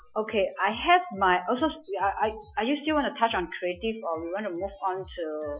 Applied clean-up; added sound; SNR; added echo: classical method Wiener filter.